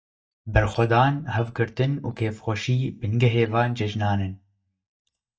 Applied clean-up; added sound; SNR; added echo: neural mask model DeepFilterNet 3.